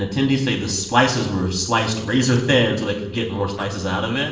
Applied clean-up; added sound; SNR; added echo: neural separator model SepFormer DNS4.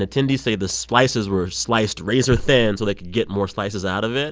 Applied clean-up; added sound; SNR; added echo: none; none; none; none.